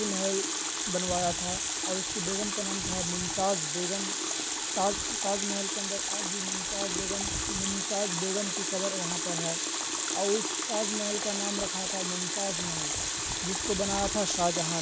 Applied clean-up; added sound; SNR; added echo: none; Water tap, faucet; -3 dB; none.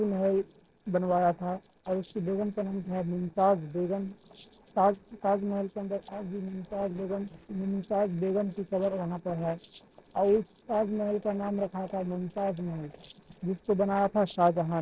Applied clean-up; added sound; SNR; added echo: neural separator model SepFormer DNS4.